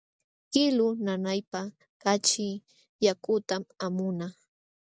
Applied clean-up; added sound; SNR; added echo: none; none; none; none.